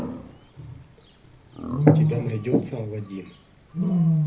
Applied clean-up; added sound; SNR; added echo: none; Wild animals; -2 dB; reverberation time 0.3 s.